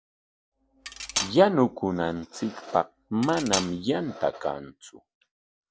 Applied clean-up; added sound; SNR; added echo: none; Cutlery, silverware; 7 dB; none.